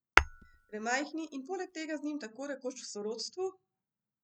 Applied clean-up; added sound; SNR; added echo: none; Tap / Hammer; -5 dB; none.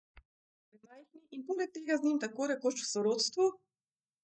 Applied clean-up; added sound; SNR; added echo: neural mask model DeepFilterNet 3.